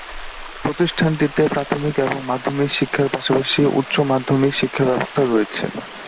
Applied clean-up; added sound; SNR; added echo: none; Stream; 14 dB; none.